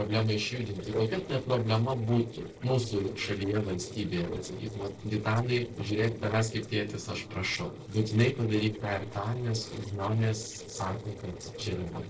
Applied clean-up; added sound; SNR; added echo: neural separator model SepFormer DNS4.